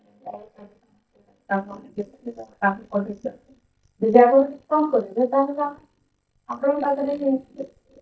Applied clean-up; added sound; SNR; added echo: neural mask model DeepFilterNet 3.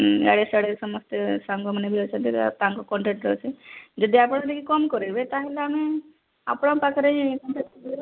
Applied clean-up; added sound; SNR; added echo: none; none; none; none.